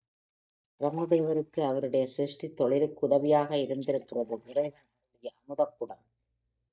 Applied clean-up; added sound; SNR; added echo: neural mask model DeepFilterNet 3.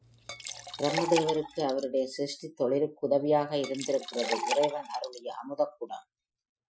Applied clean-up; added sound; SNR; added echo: classical method Wiener filter.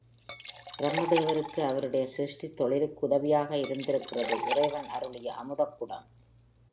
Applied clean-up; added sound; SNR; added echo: none; Liquid; 8 dB; none.